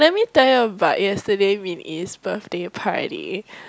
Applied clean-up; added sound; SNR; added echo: none; none; none; none.